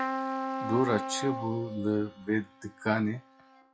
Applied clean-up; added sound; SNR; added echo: classical method log-MMSE.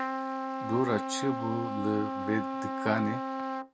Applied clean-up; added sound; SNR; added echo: none; Trumpet; 2 dB; none.